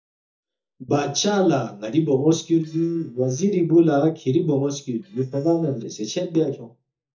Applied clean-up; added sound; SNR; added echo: neural mask model DeepFilterNet 3.